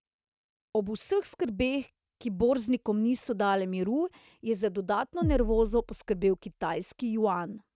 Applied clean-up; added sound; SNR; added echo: neural mask model RNNoise.